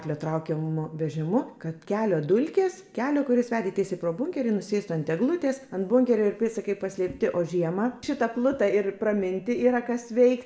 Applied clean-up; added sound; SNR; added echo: none; none; none; reverberation time 0.9 s.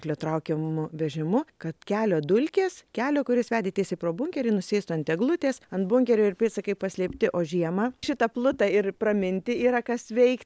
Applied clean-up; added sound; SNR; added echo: none; none; none; none.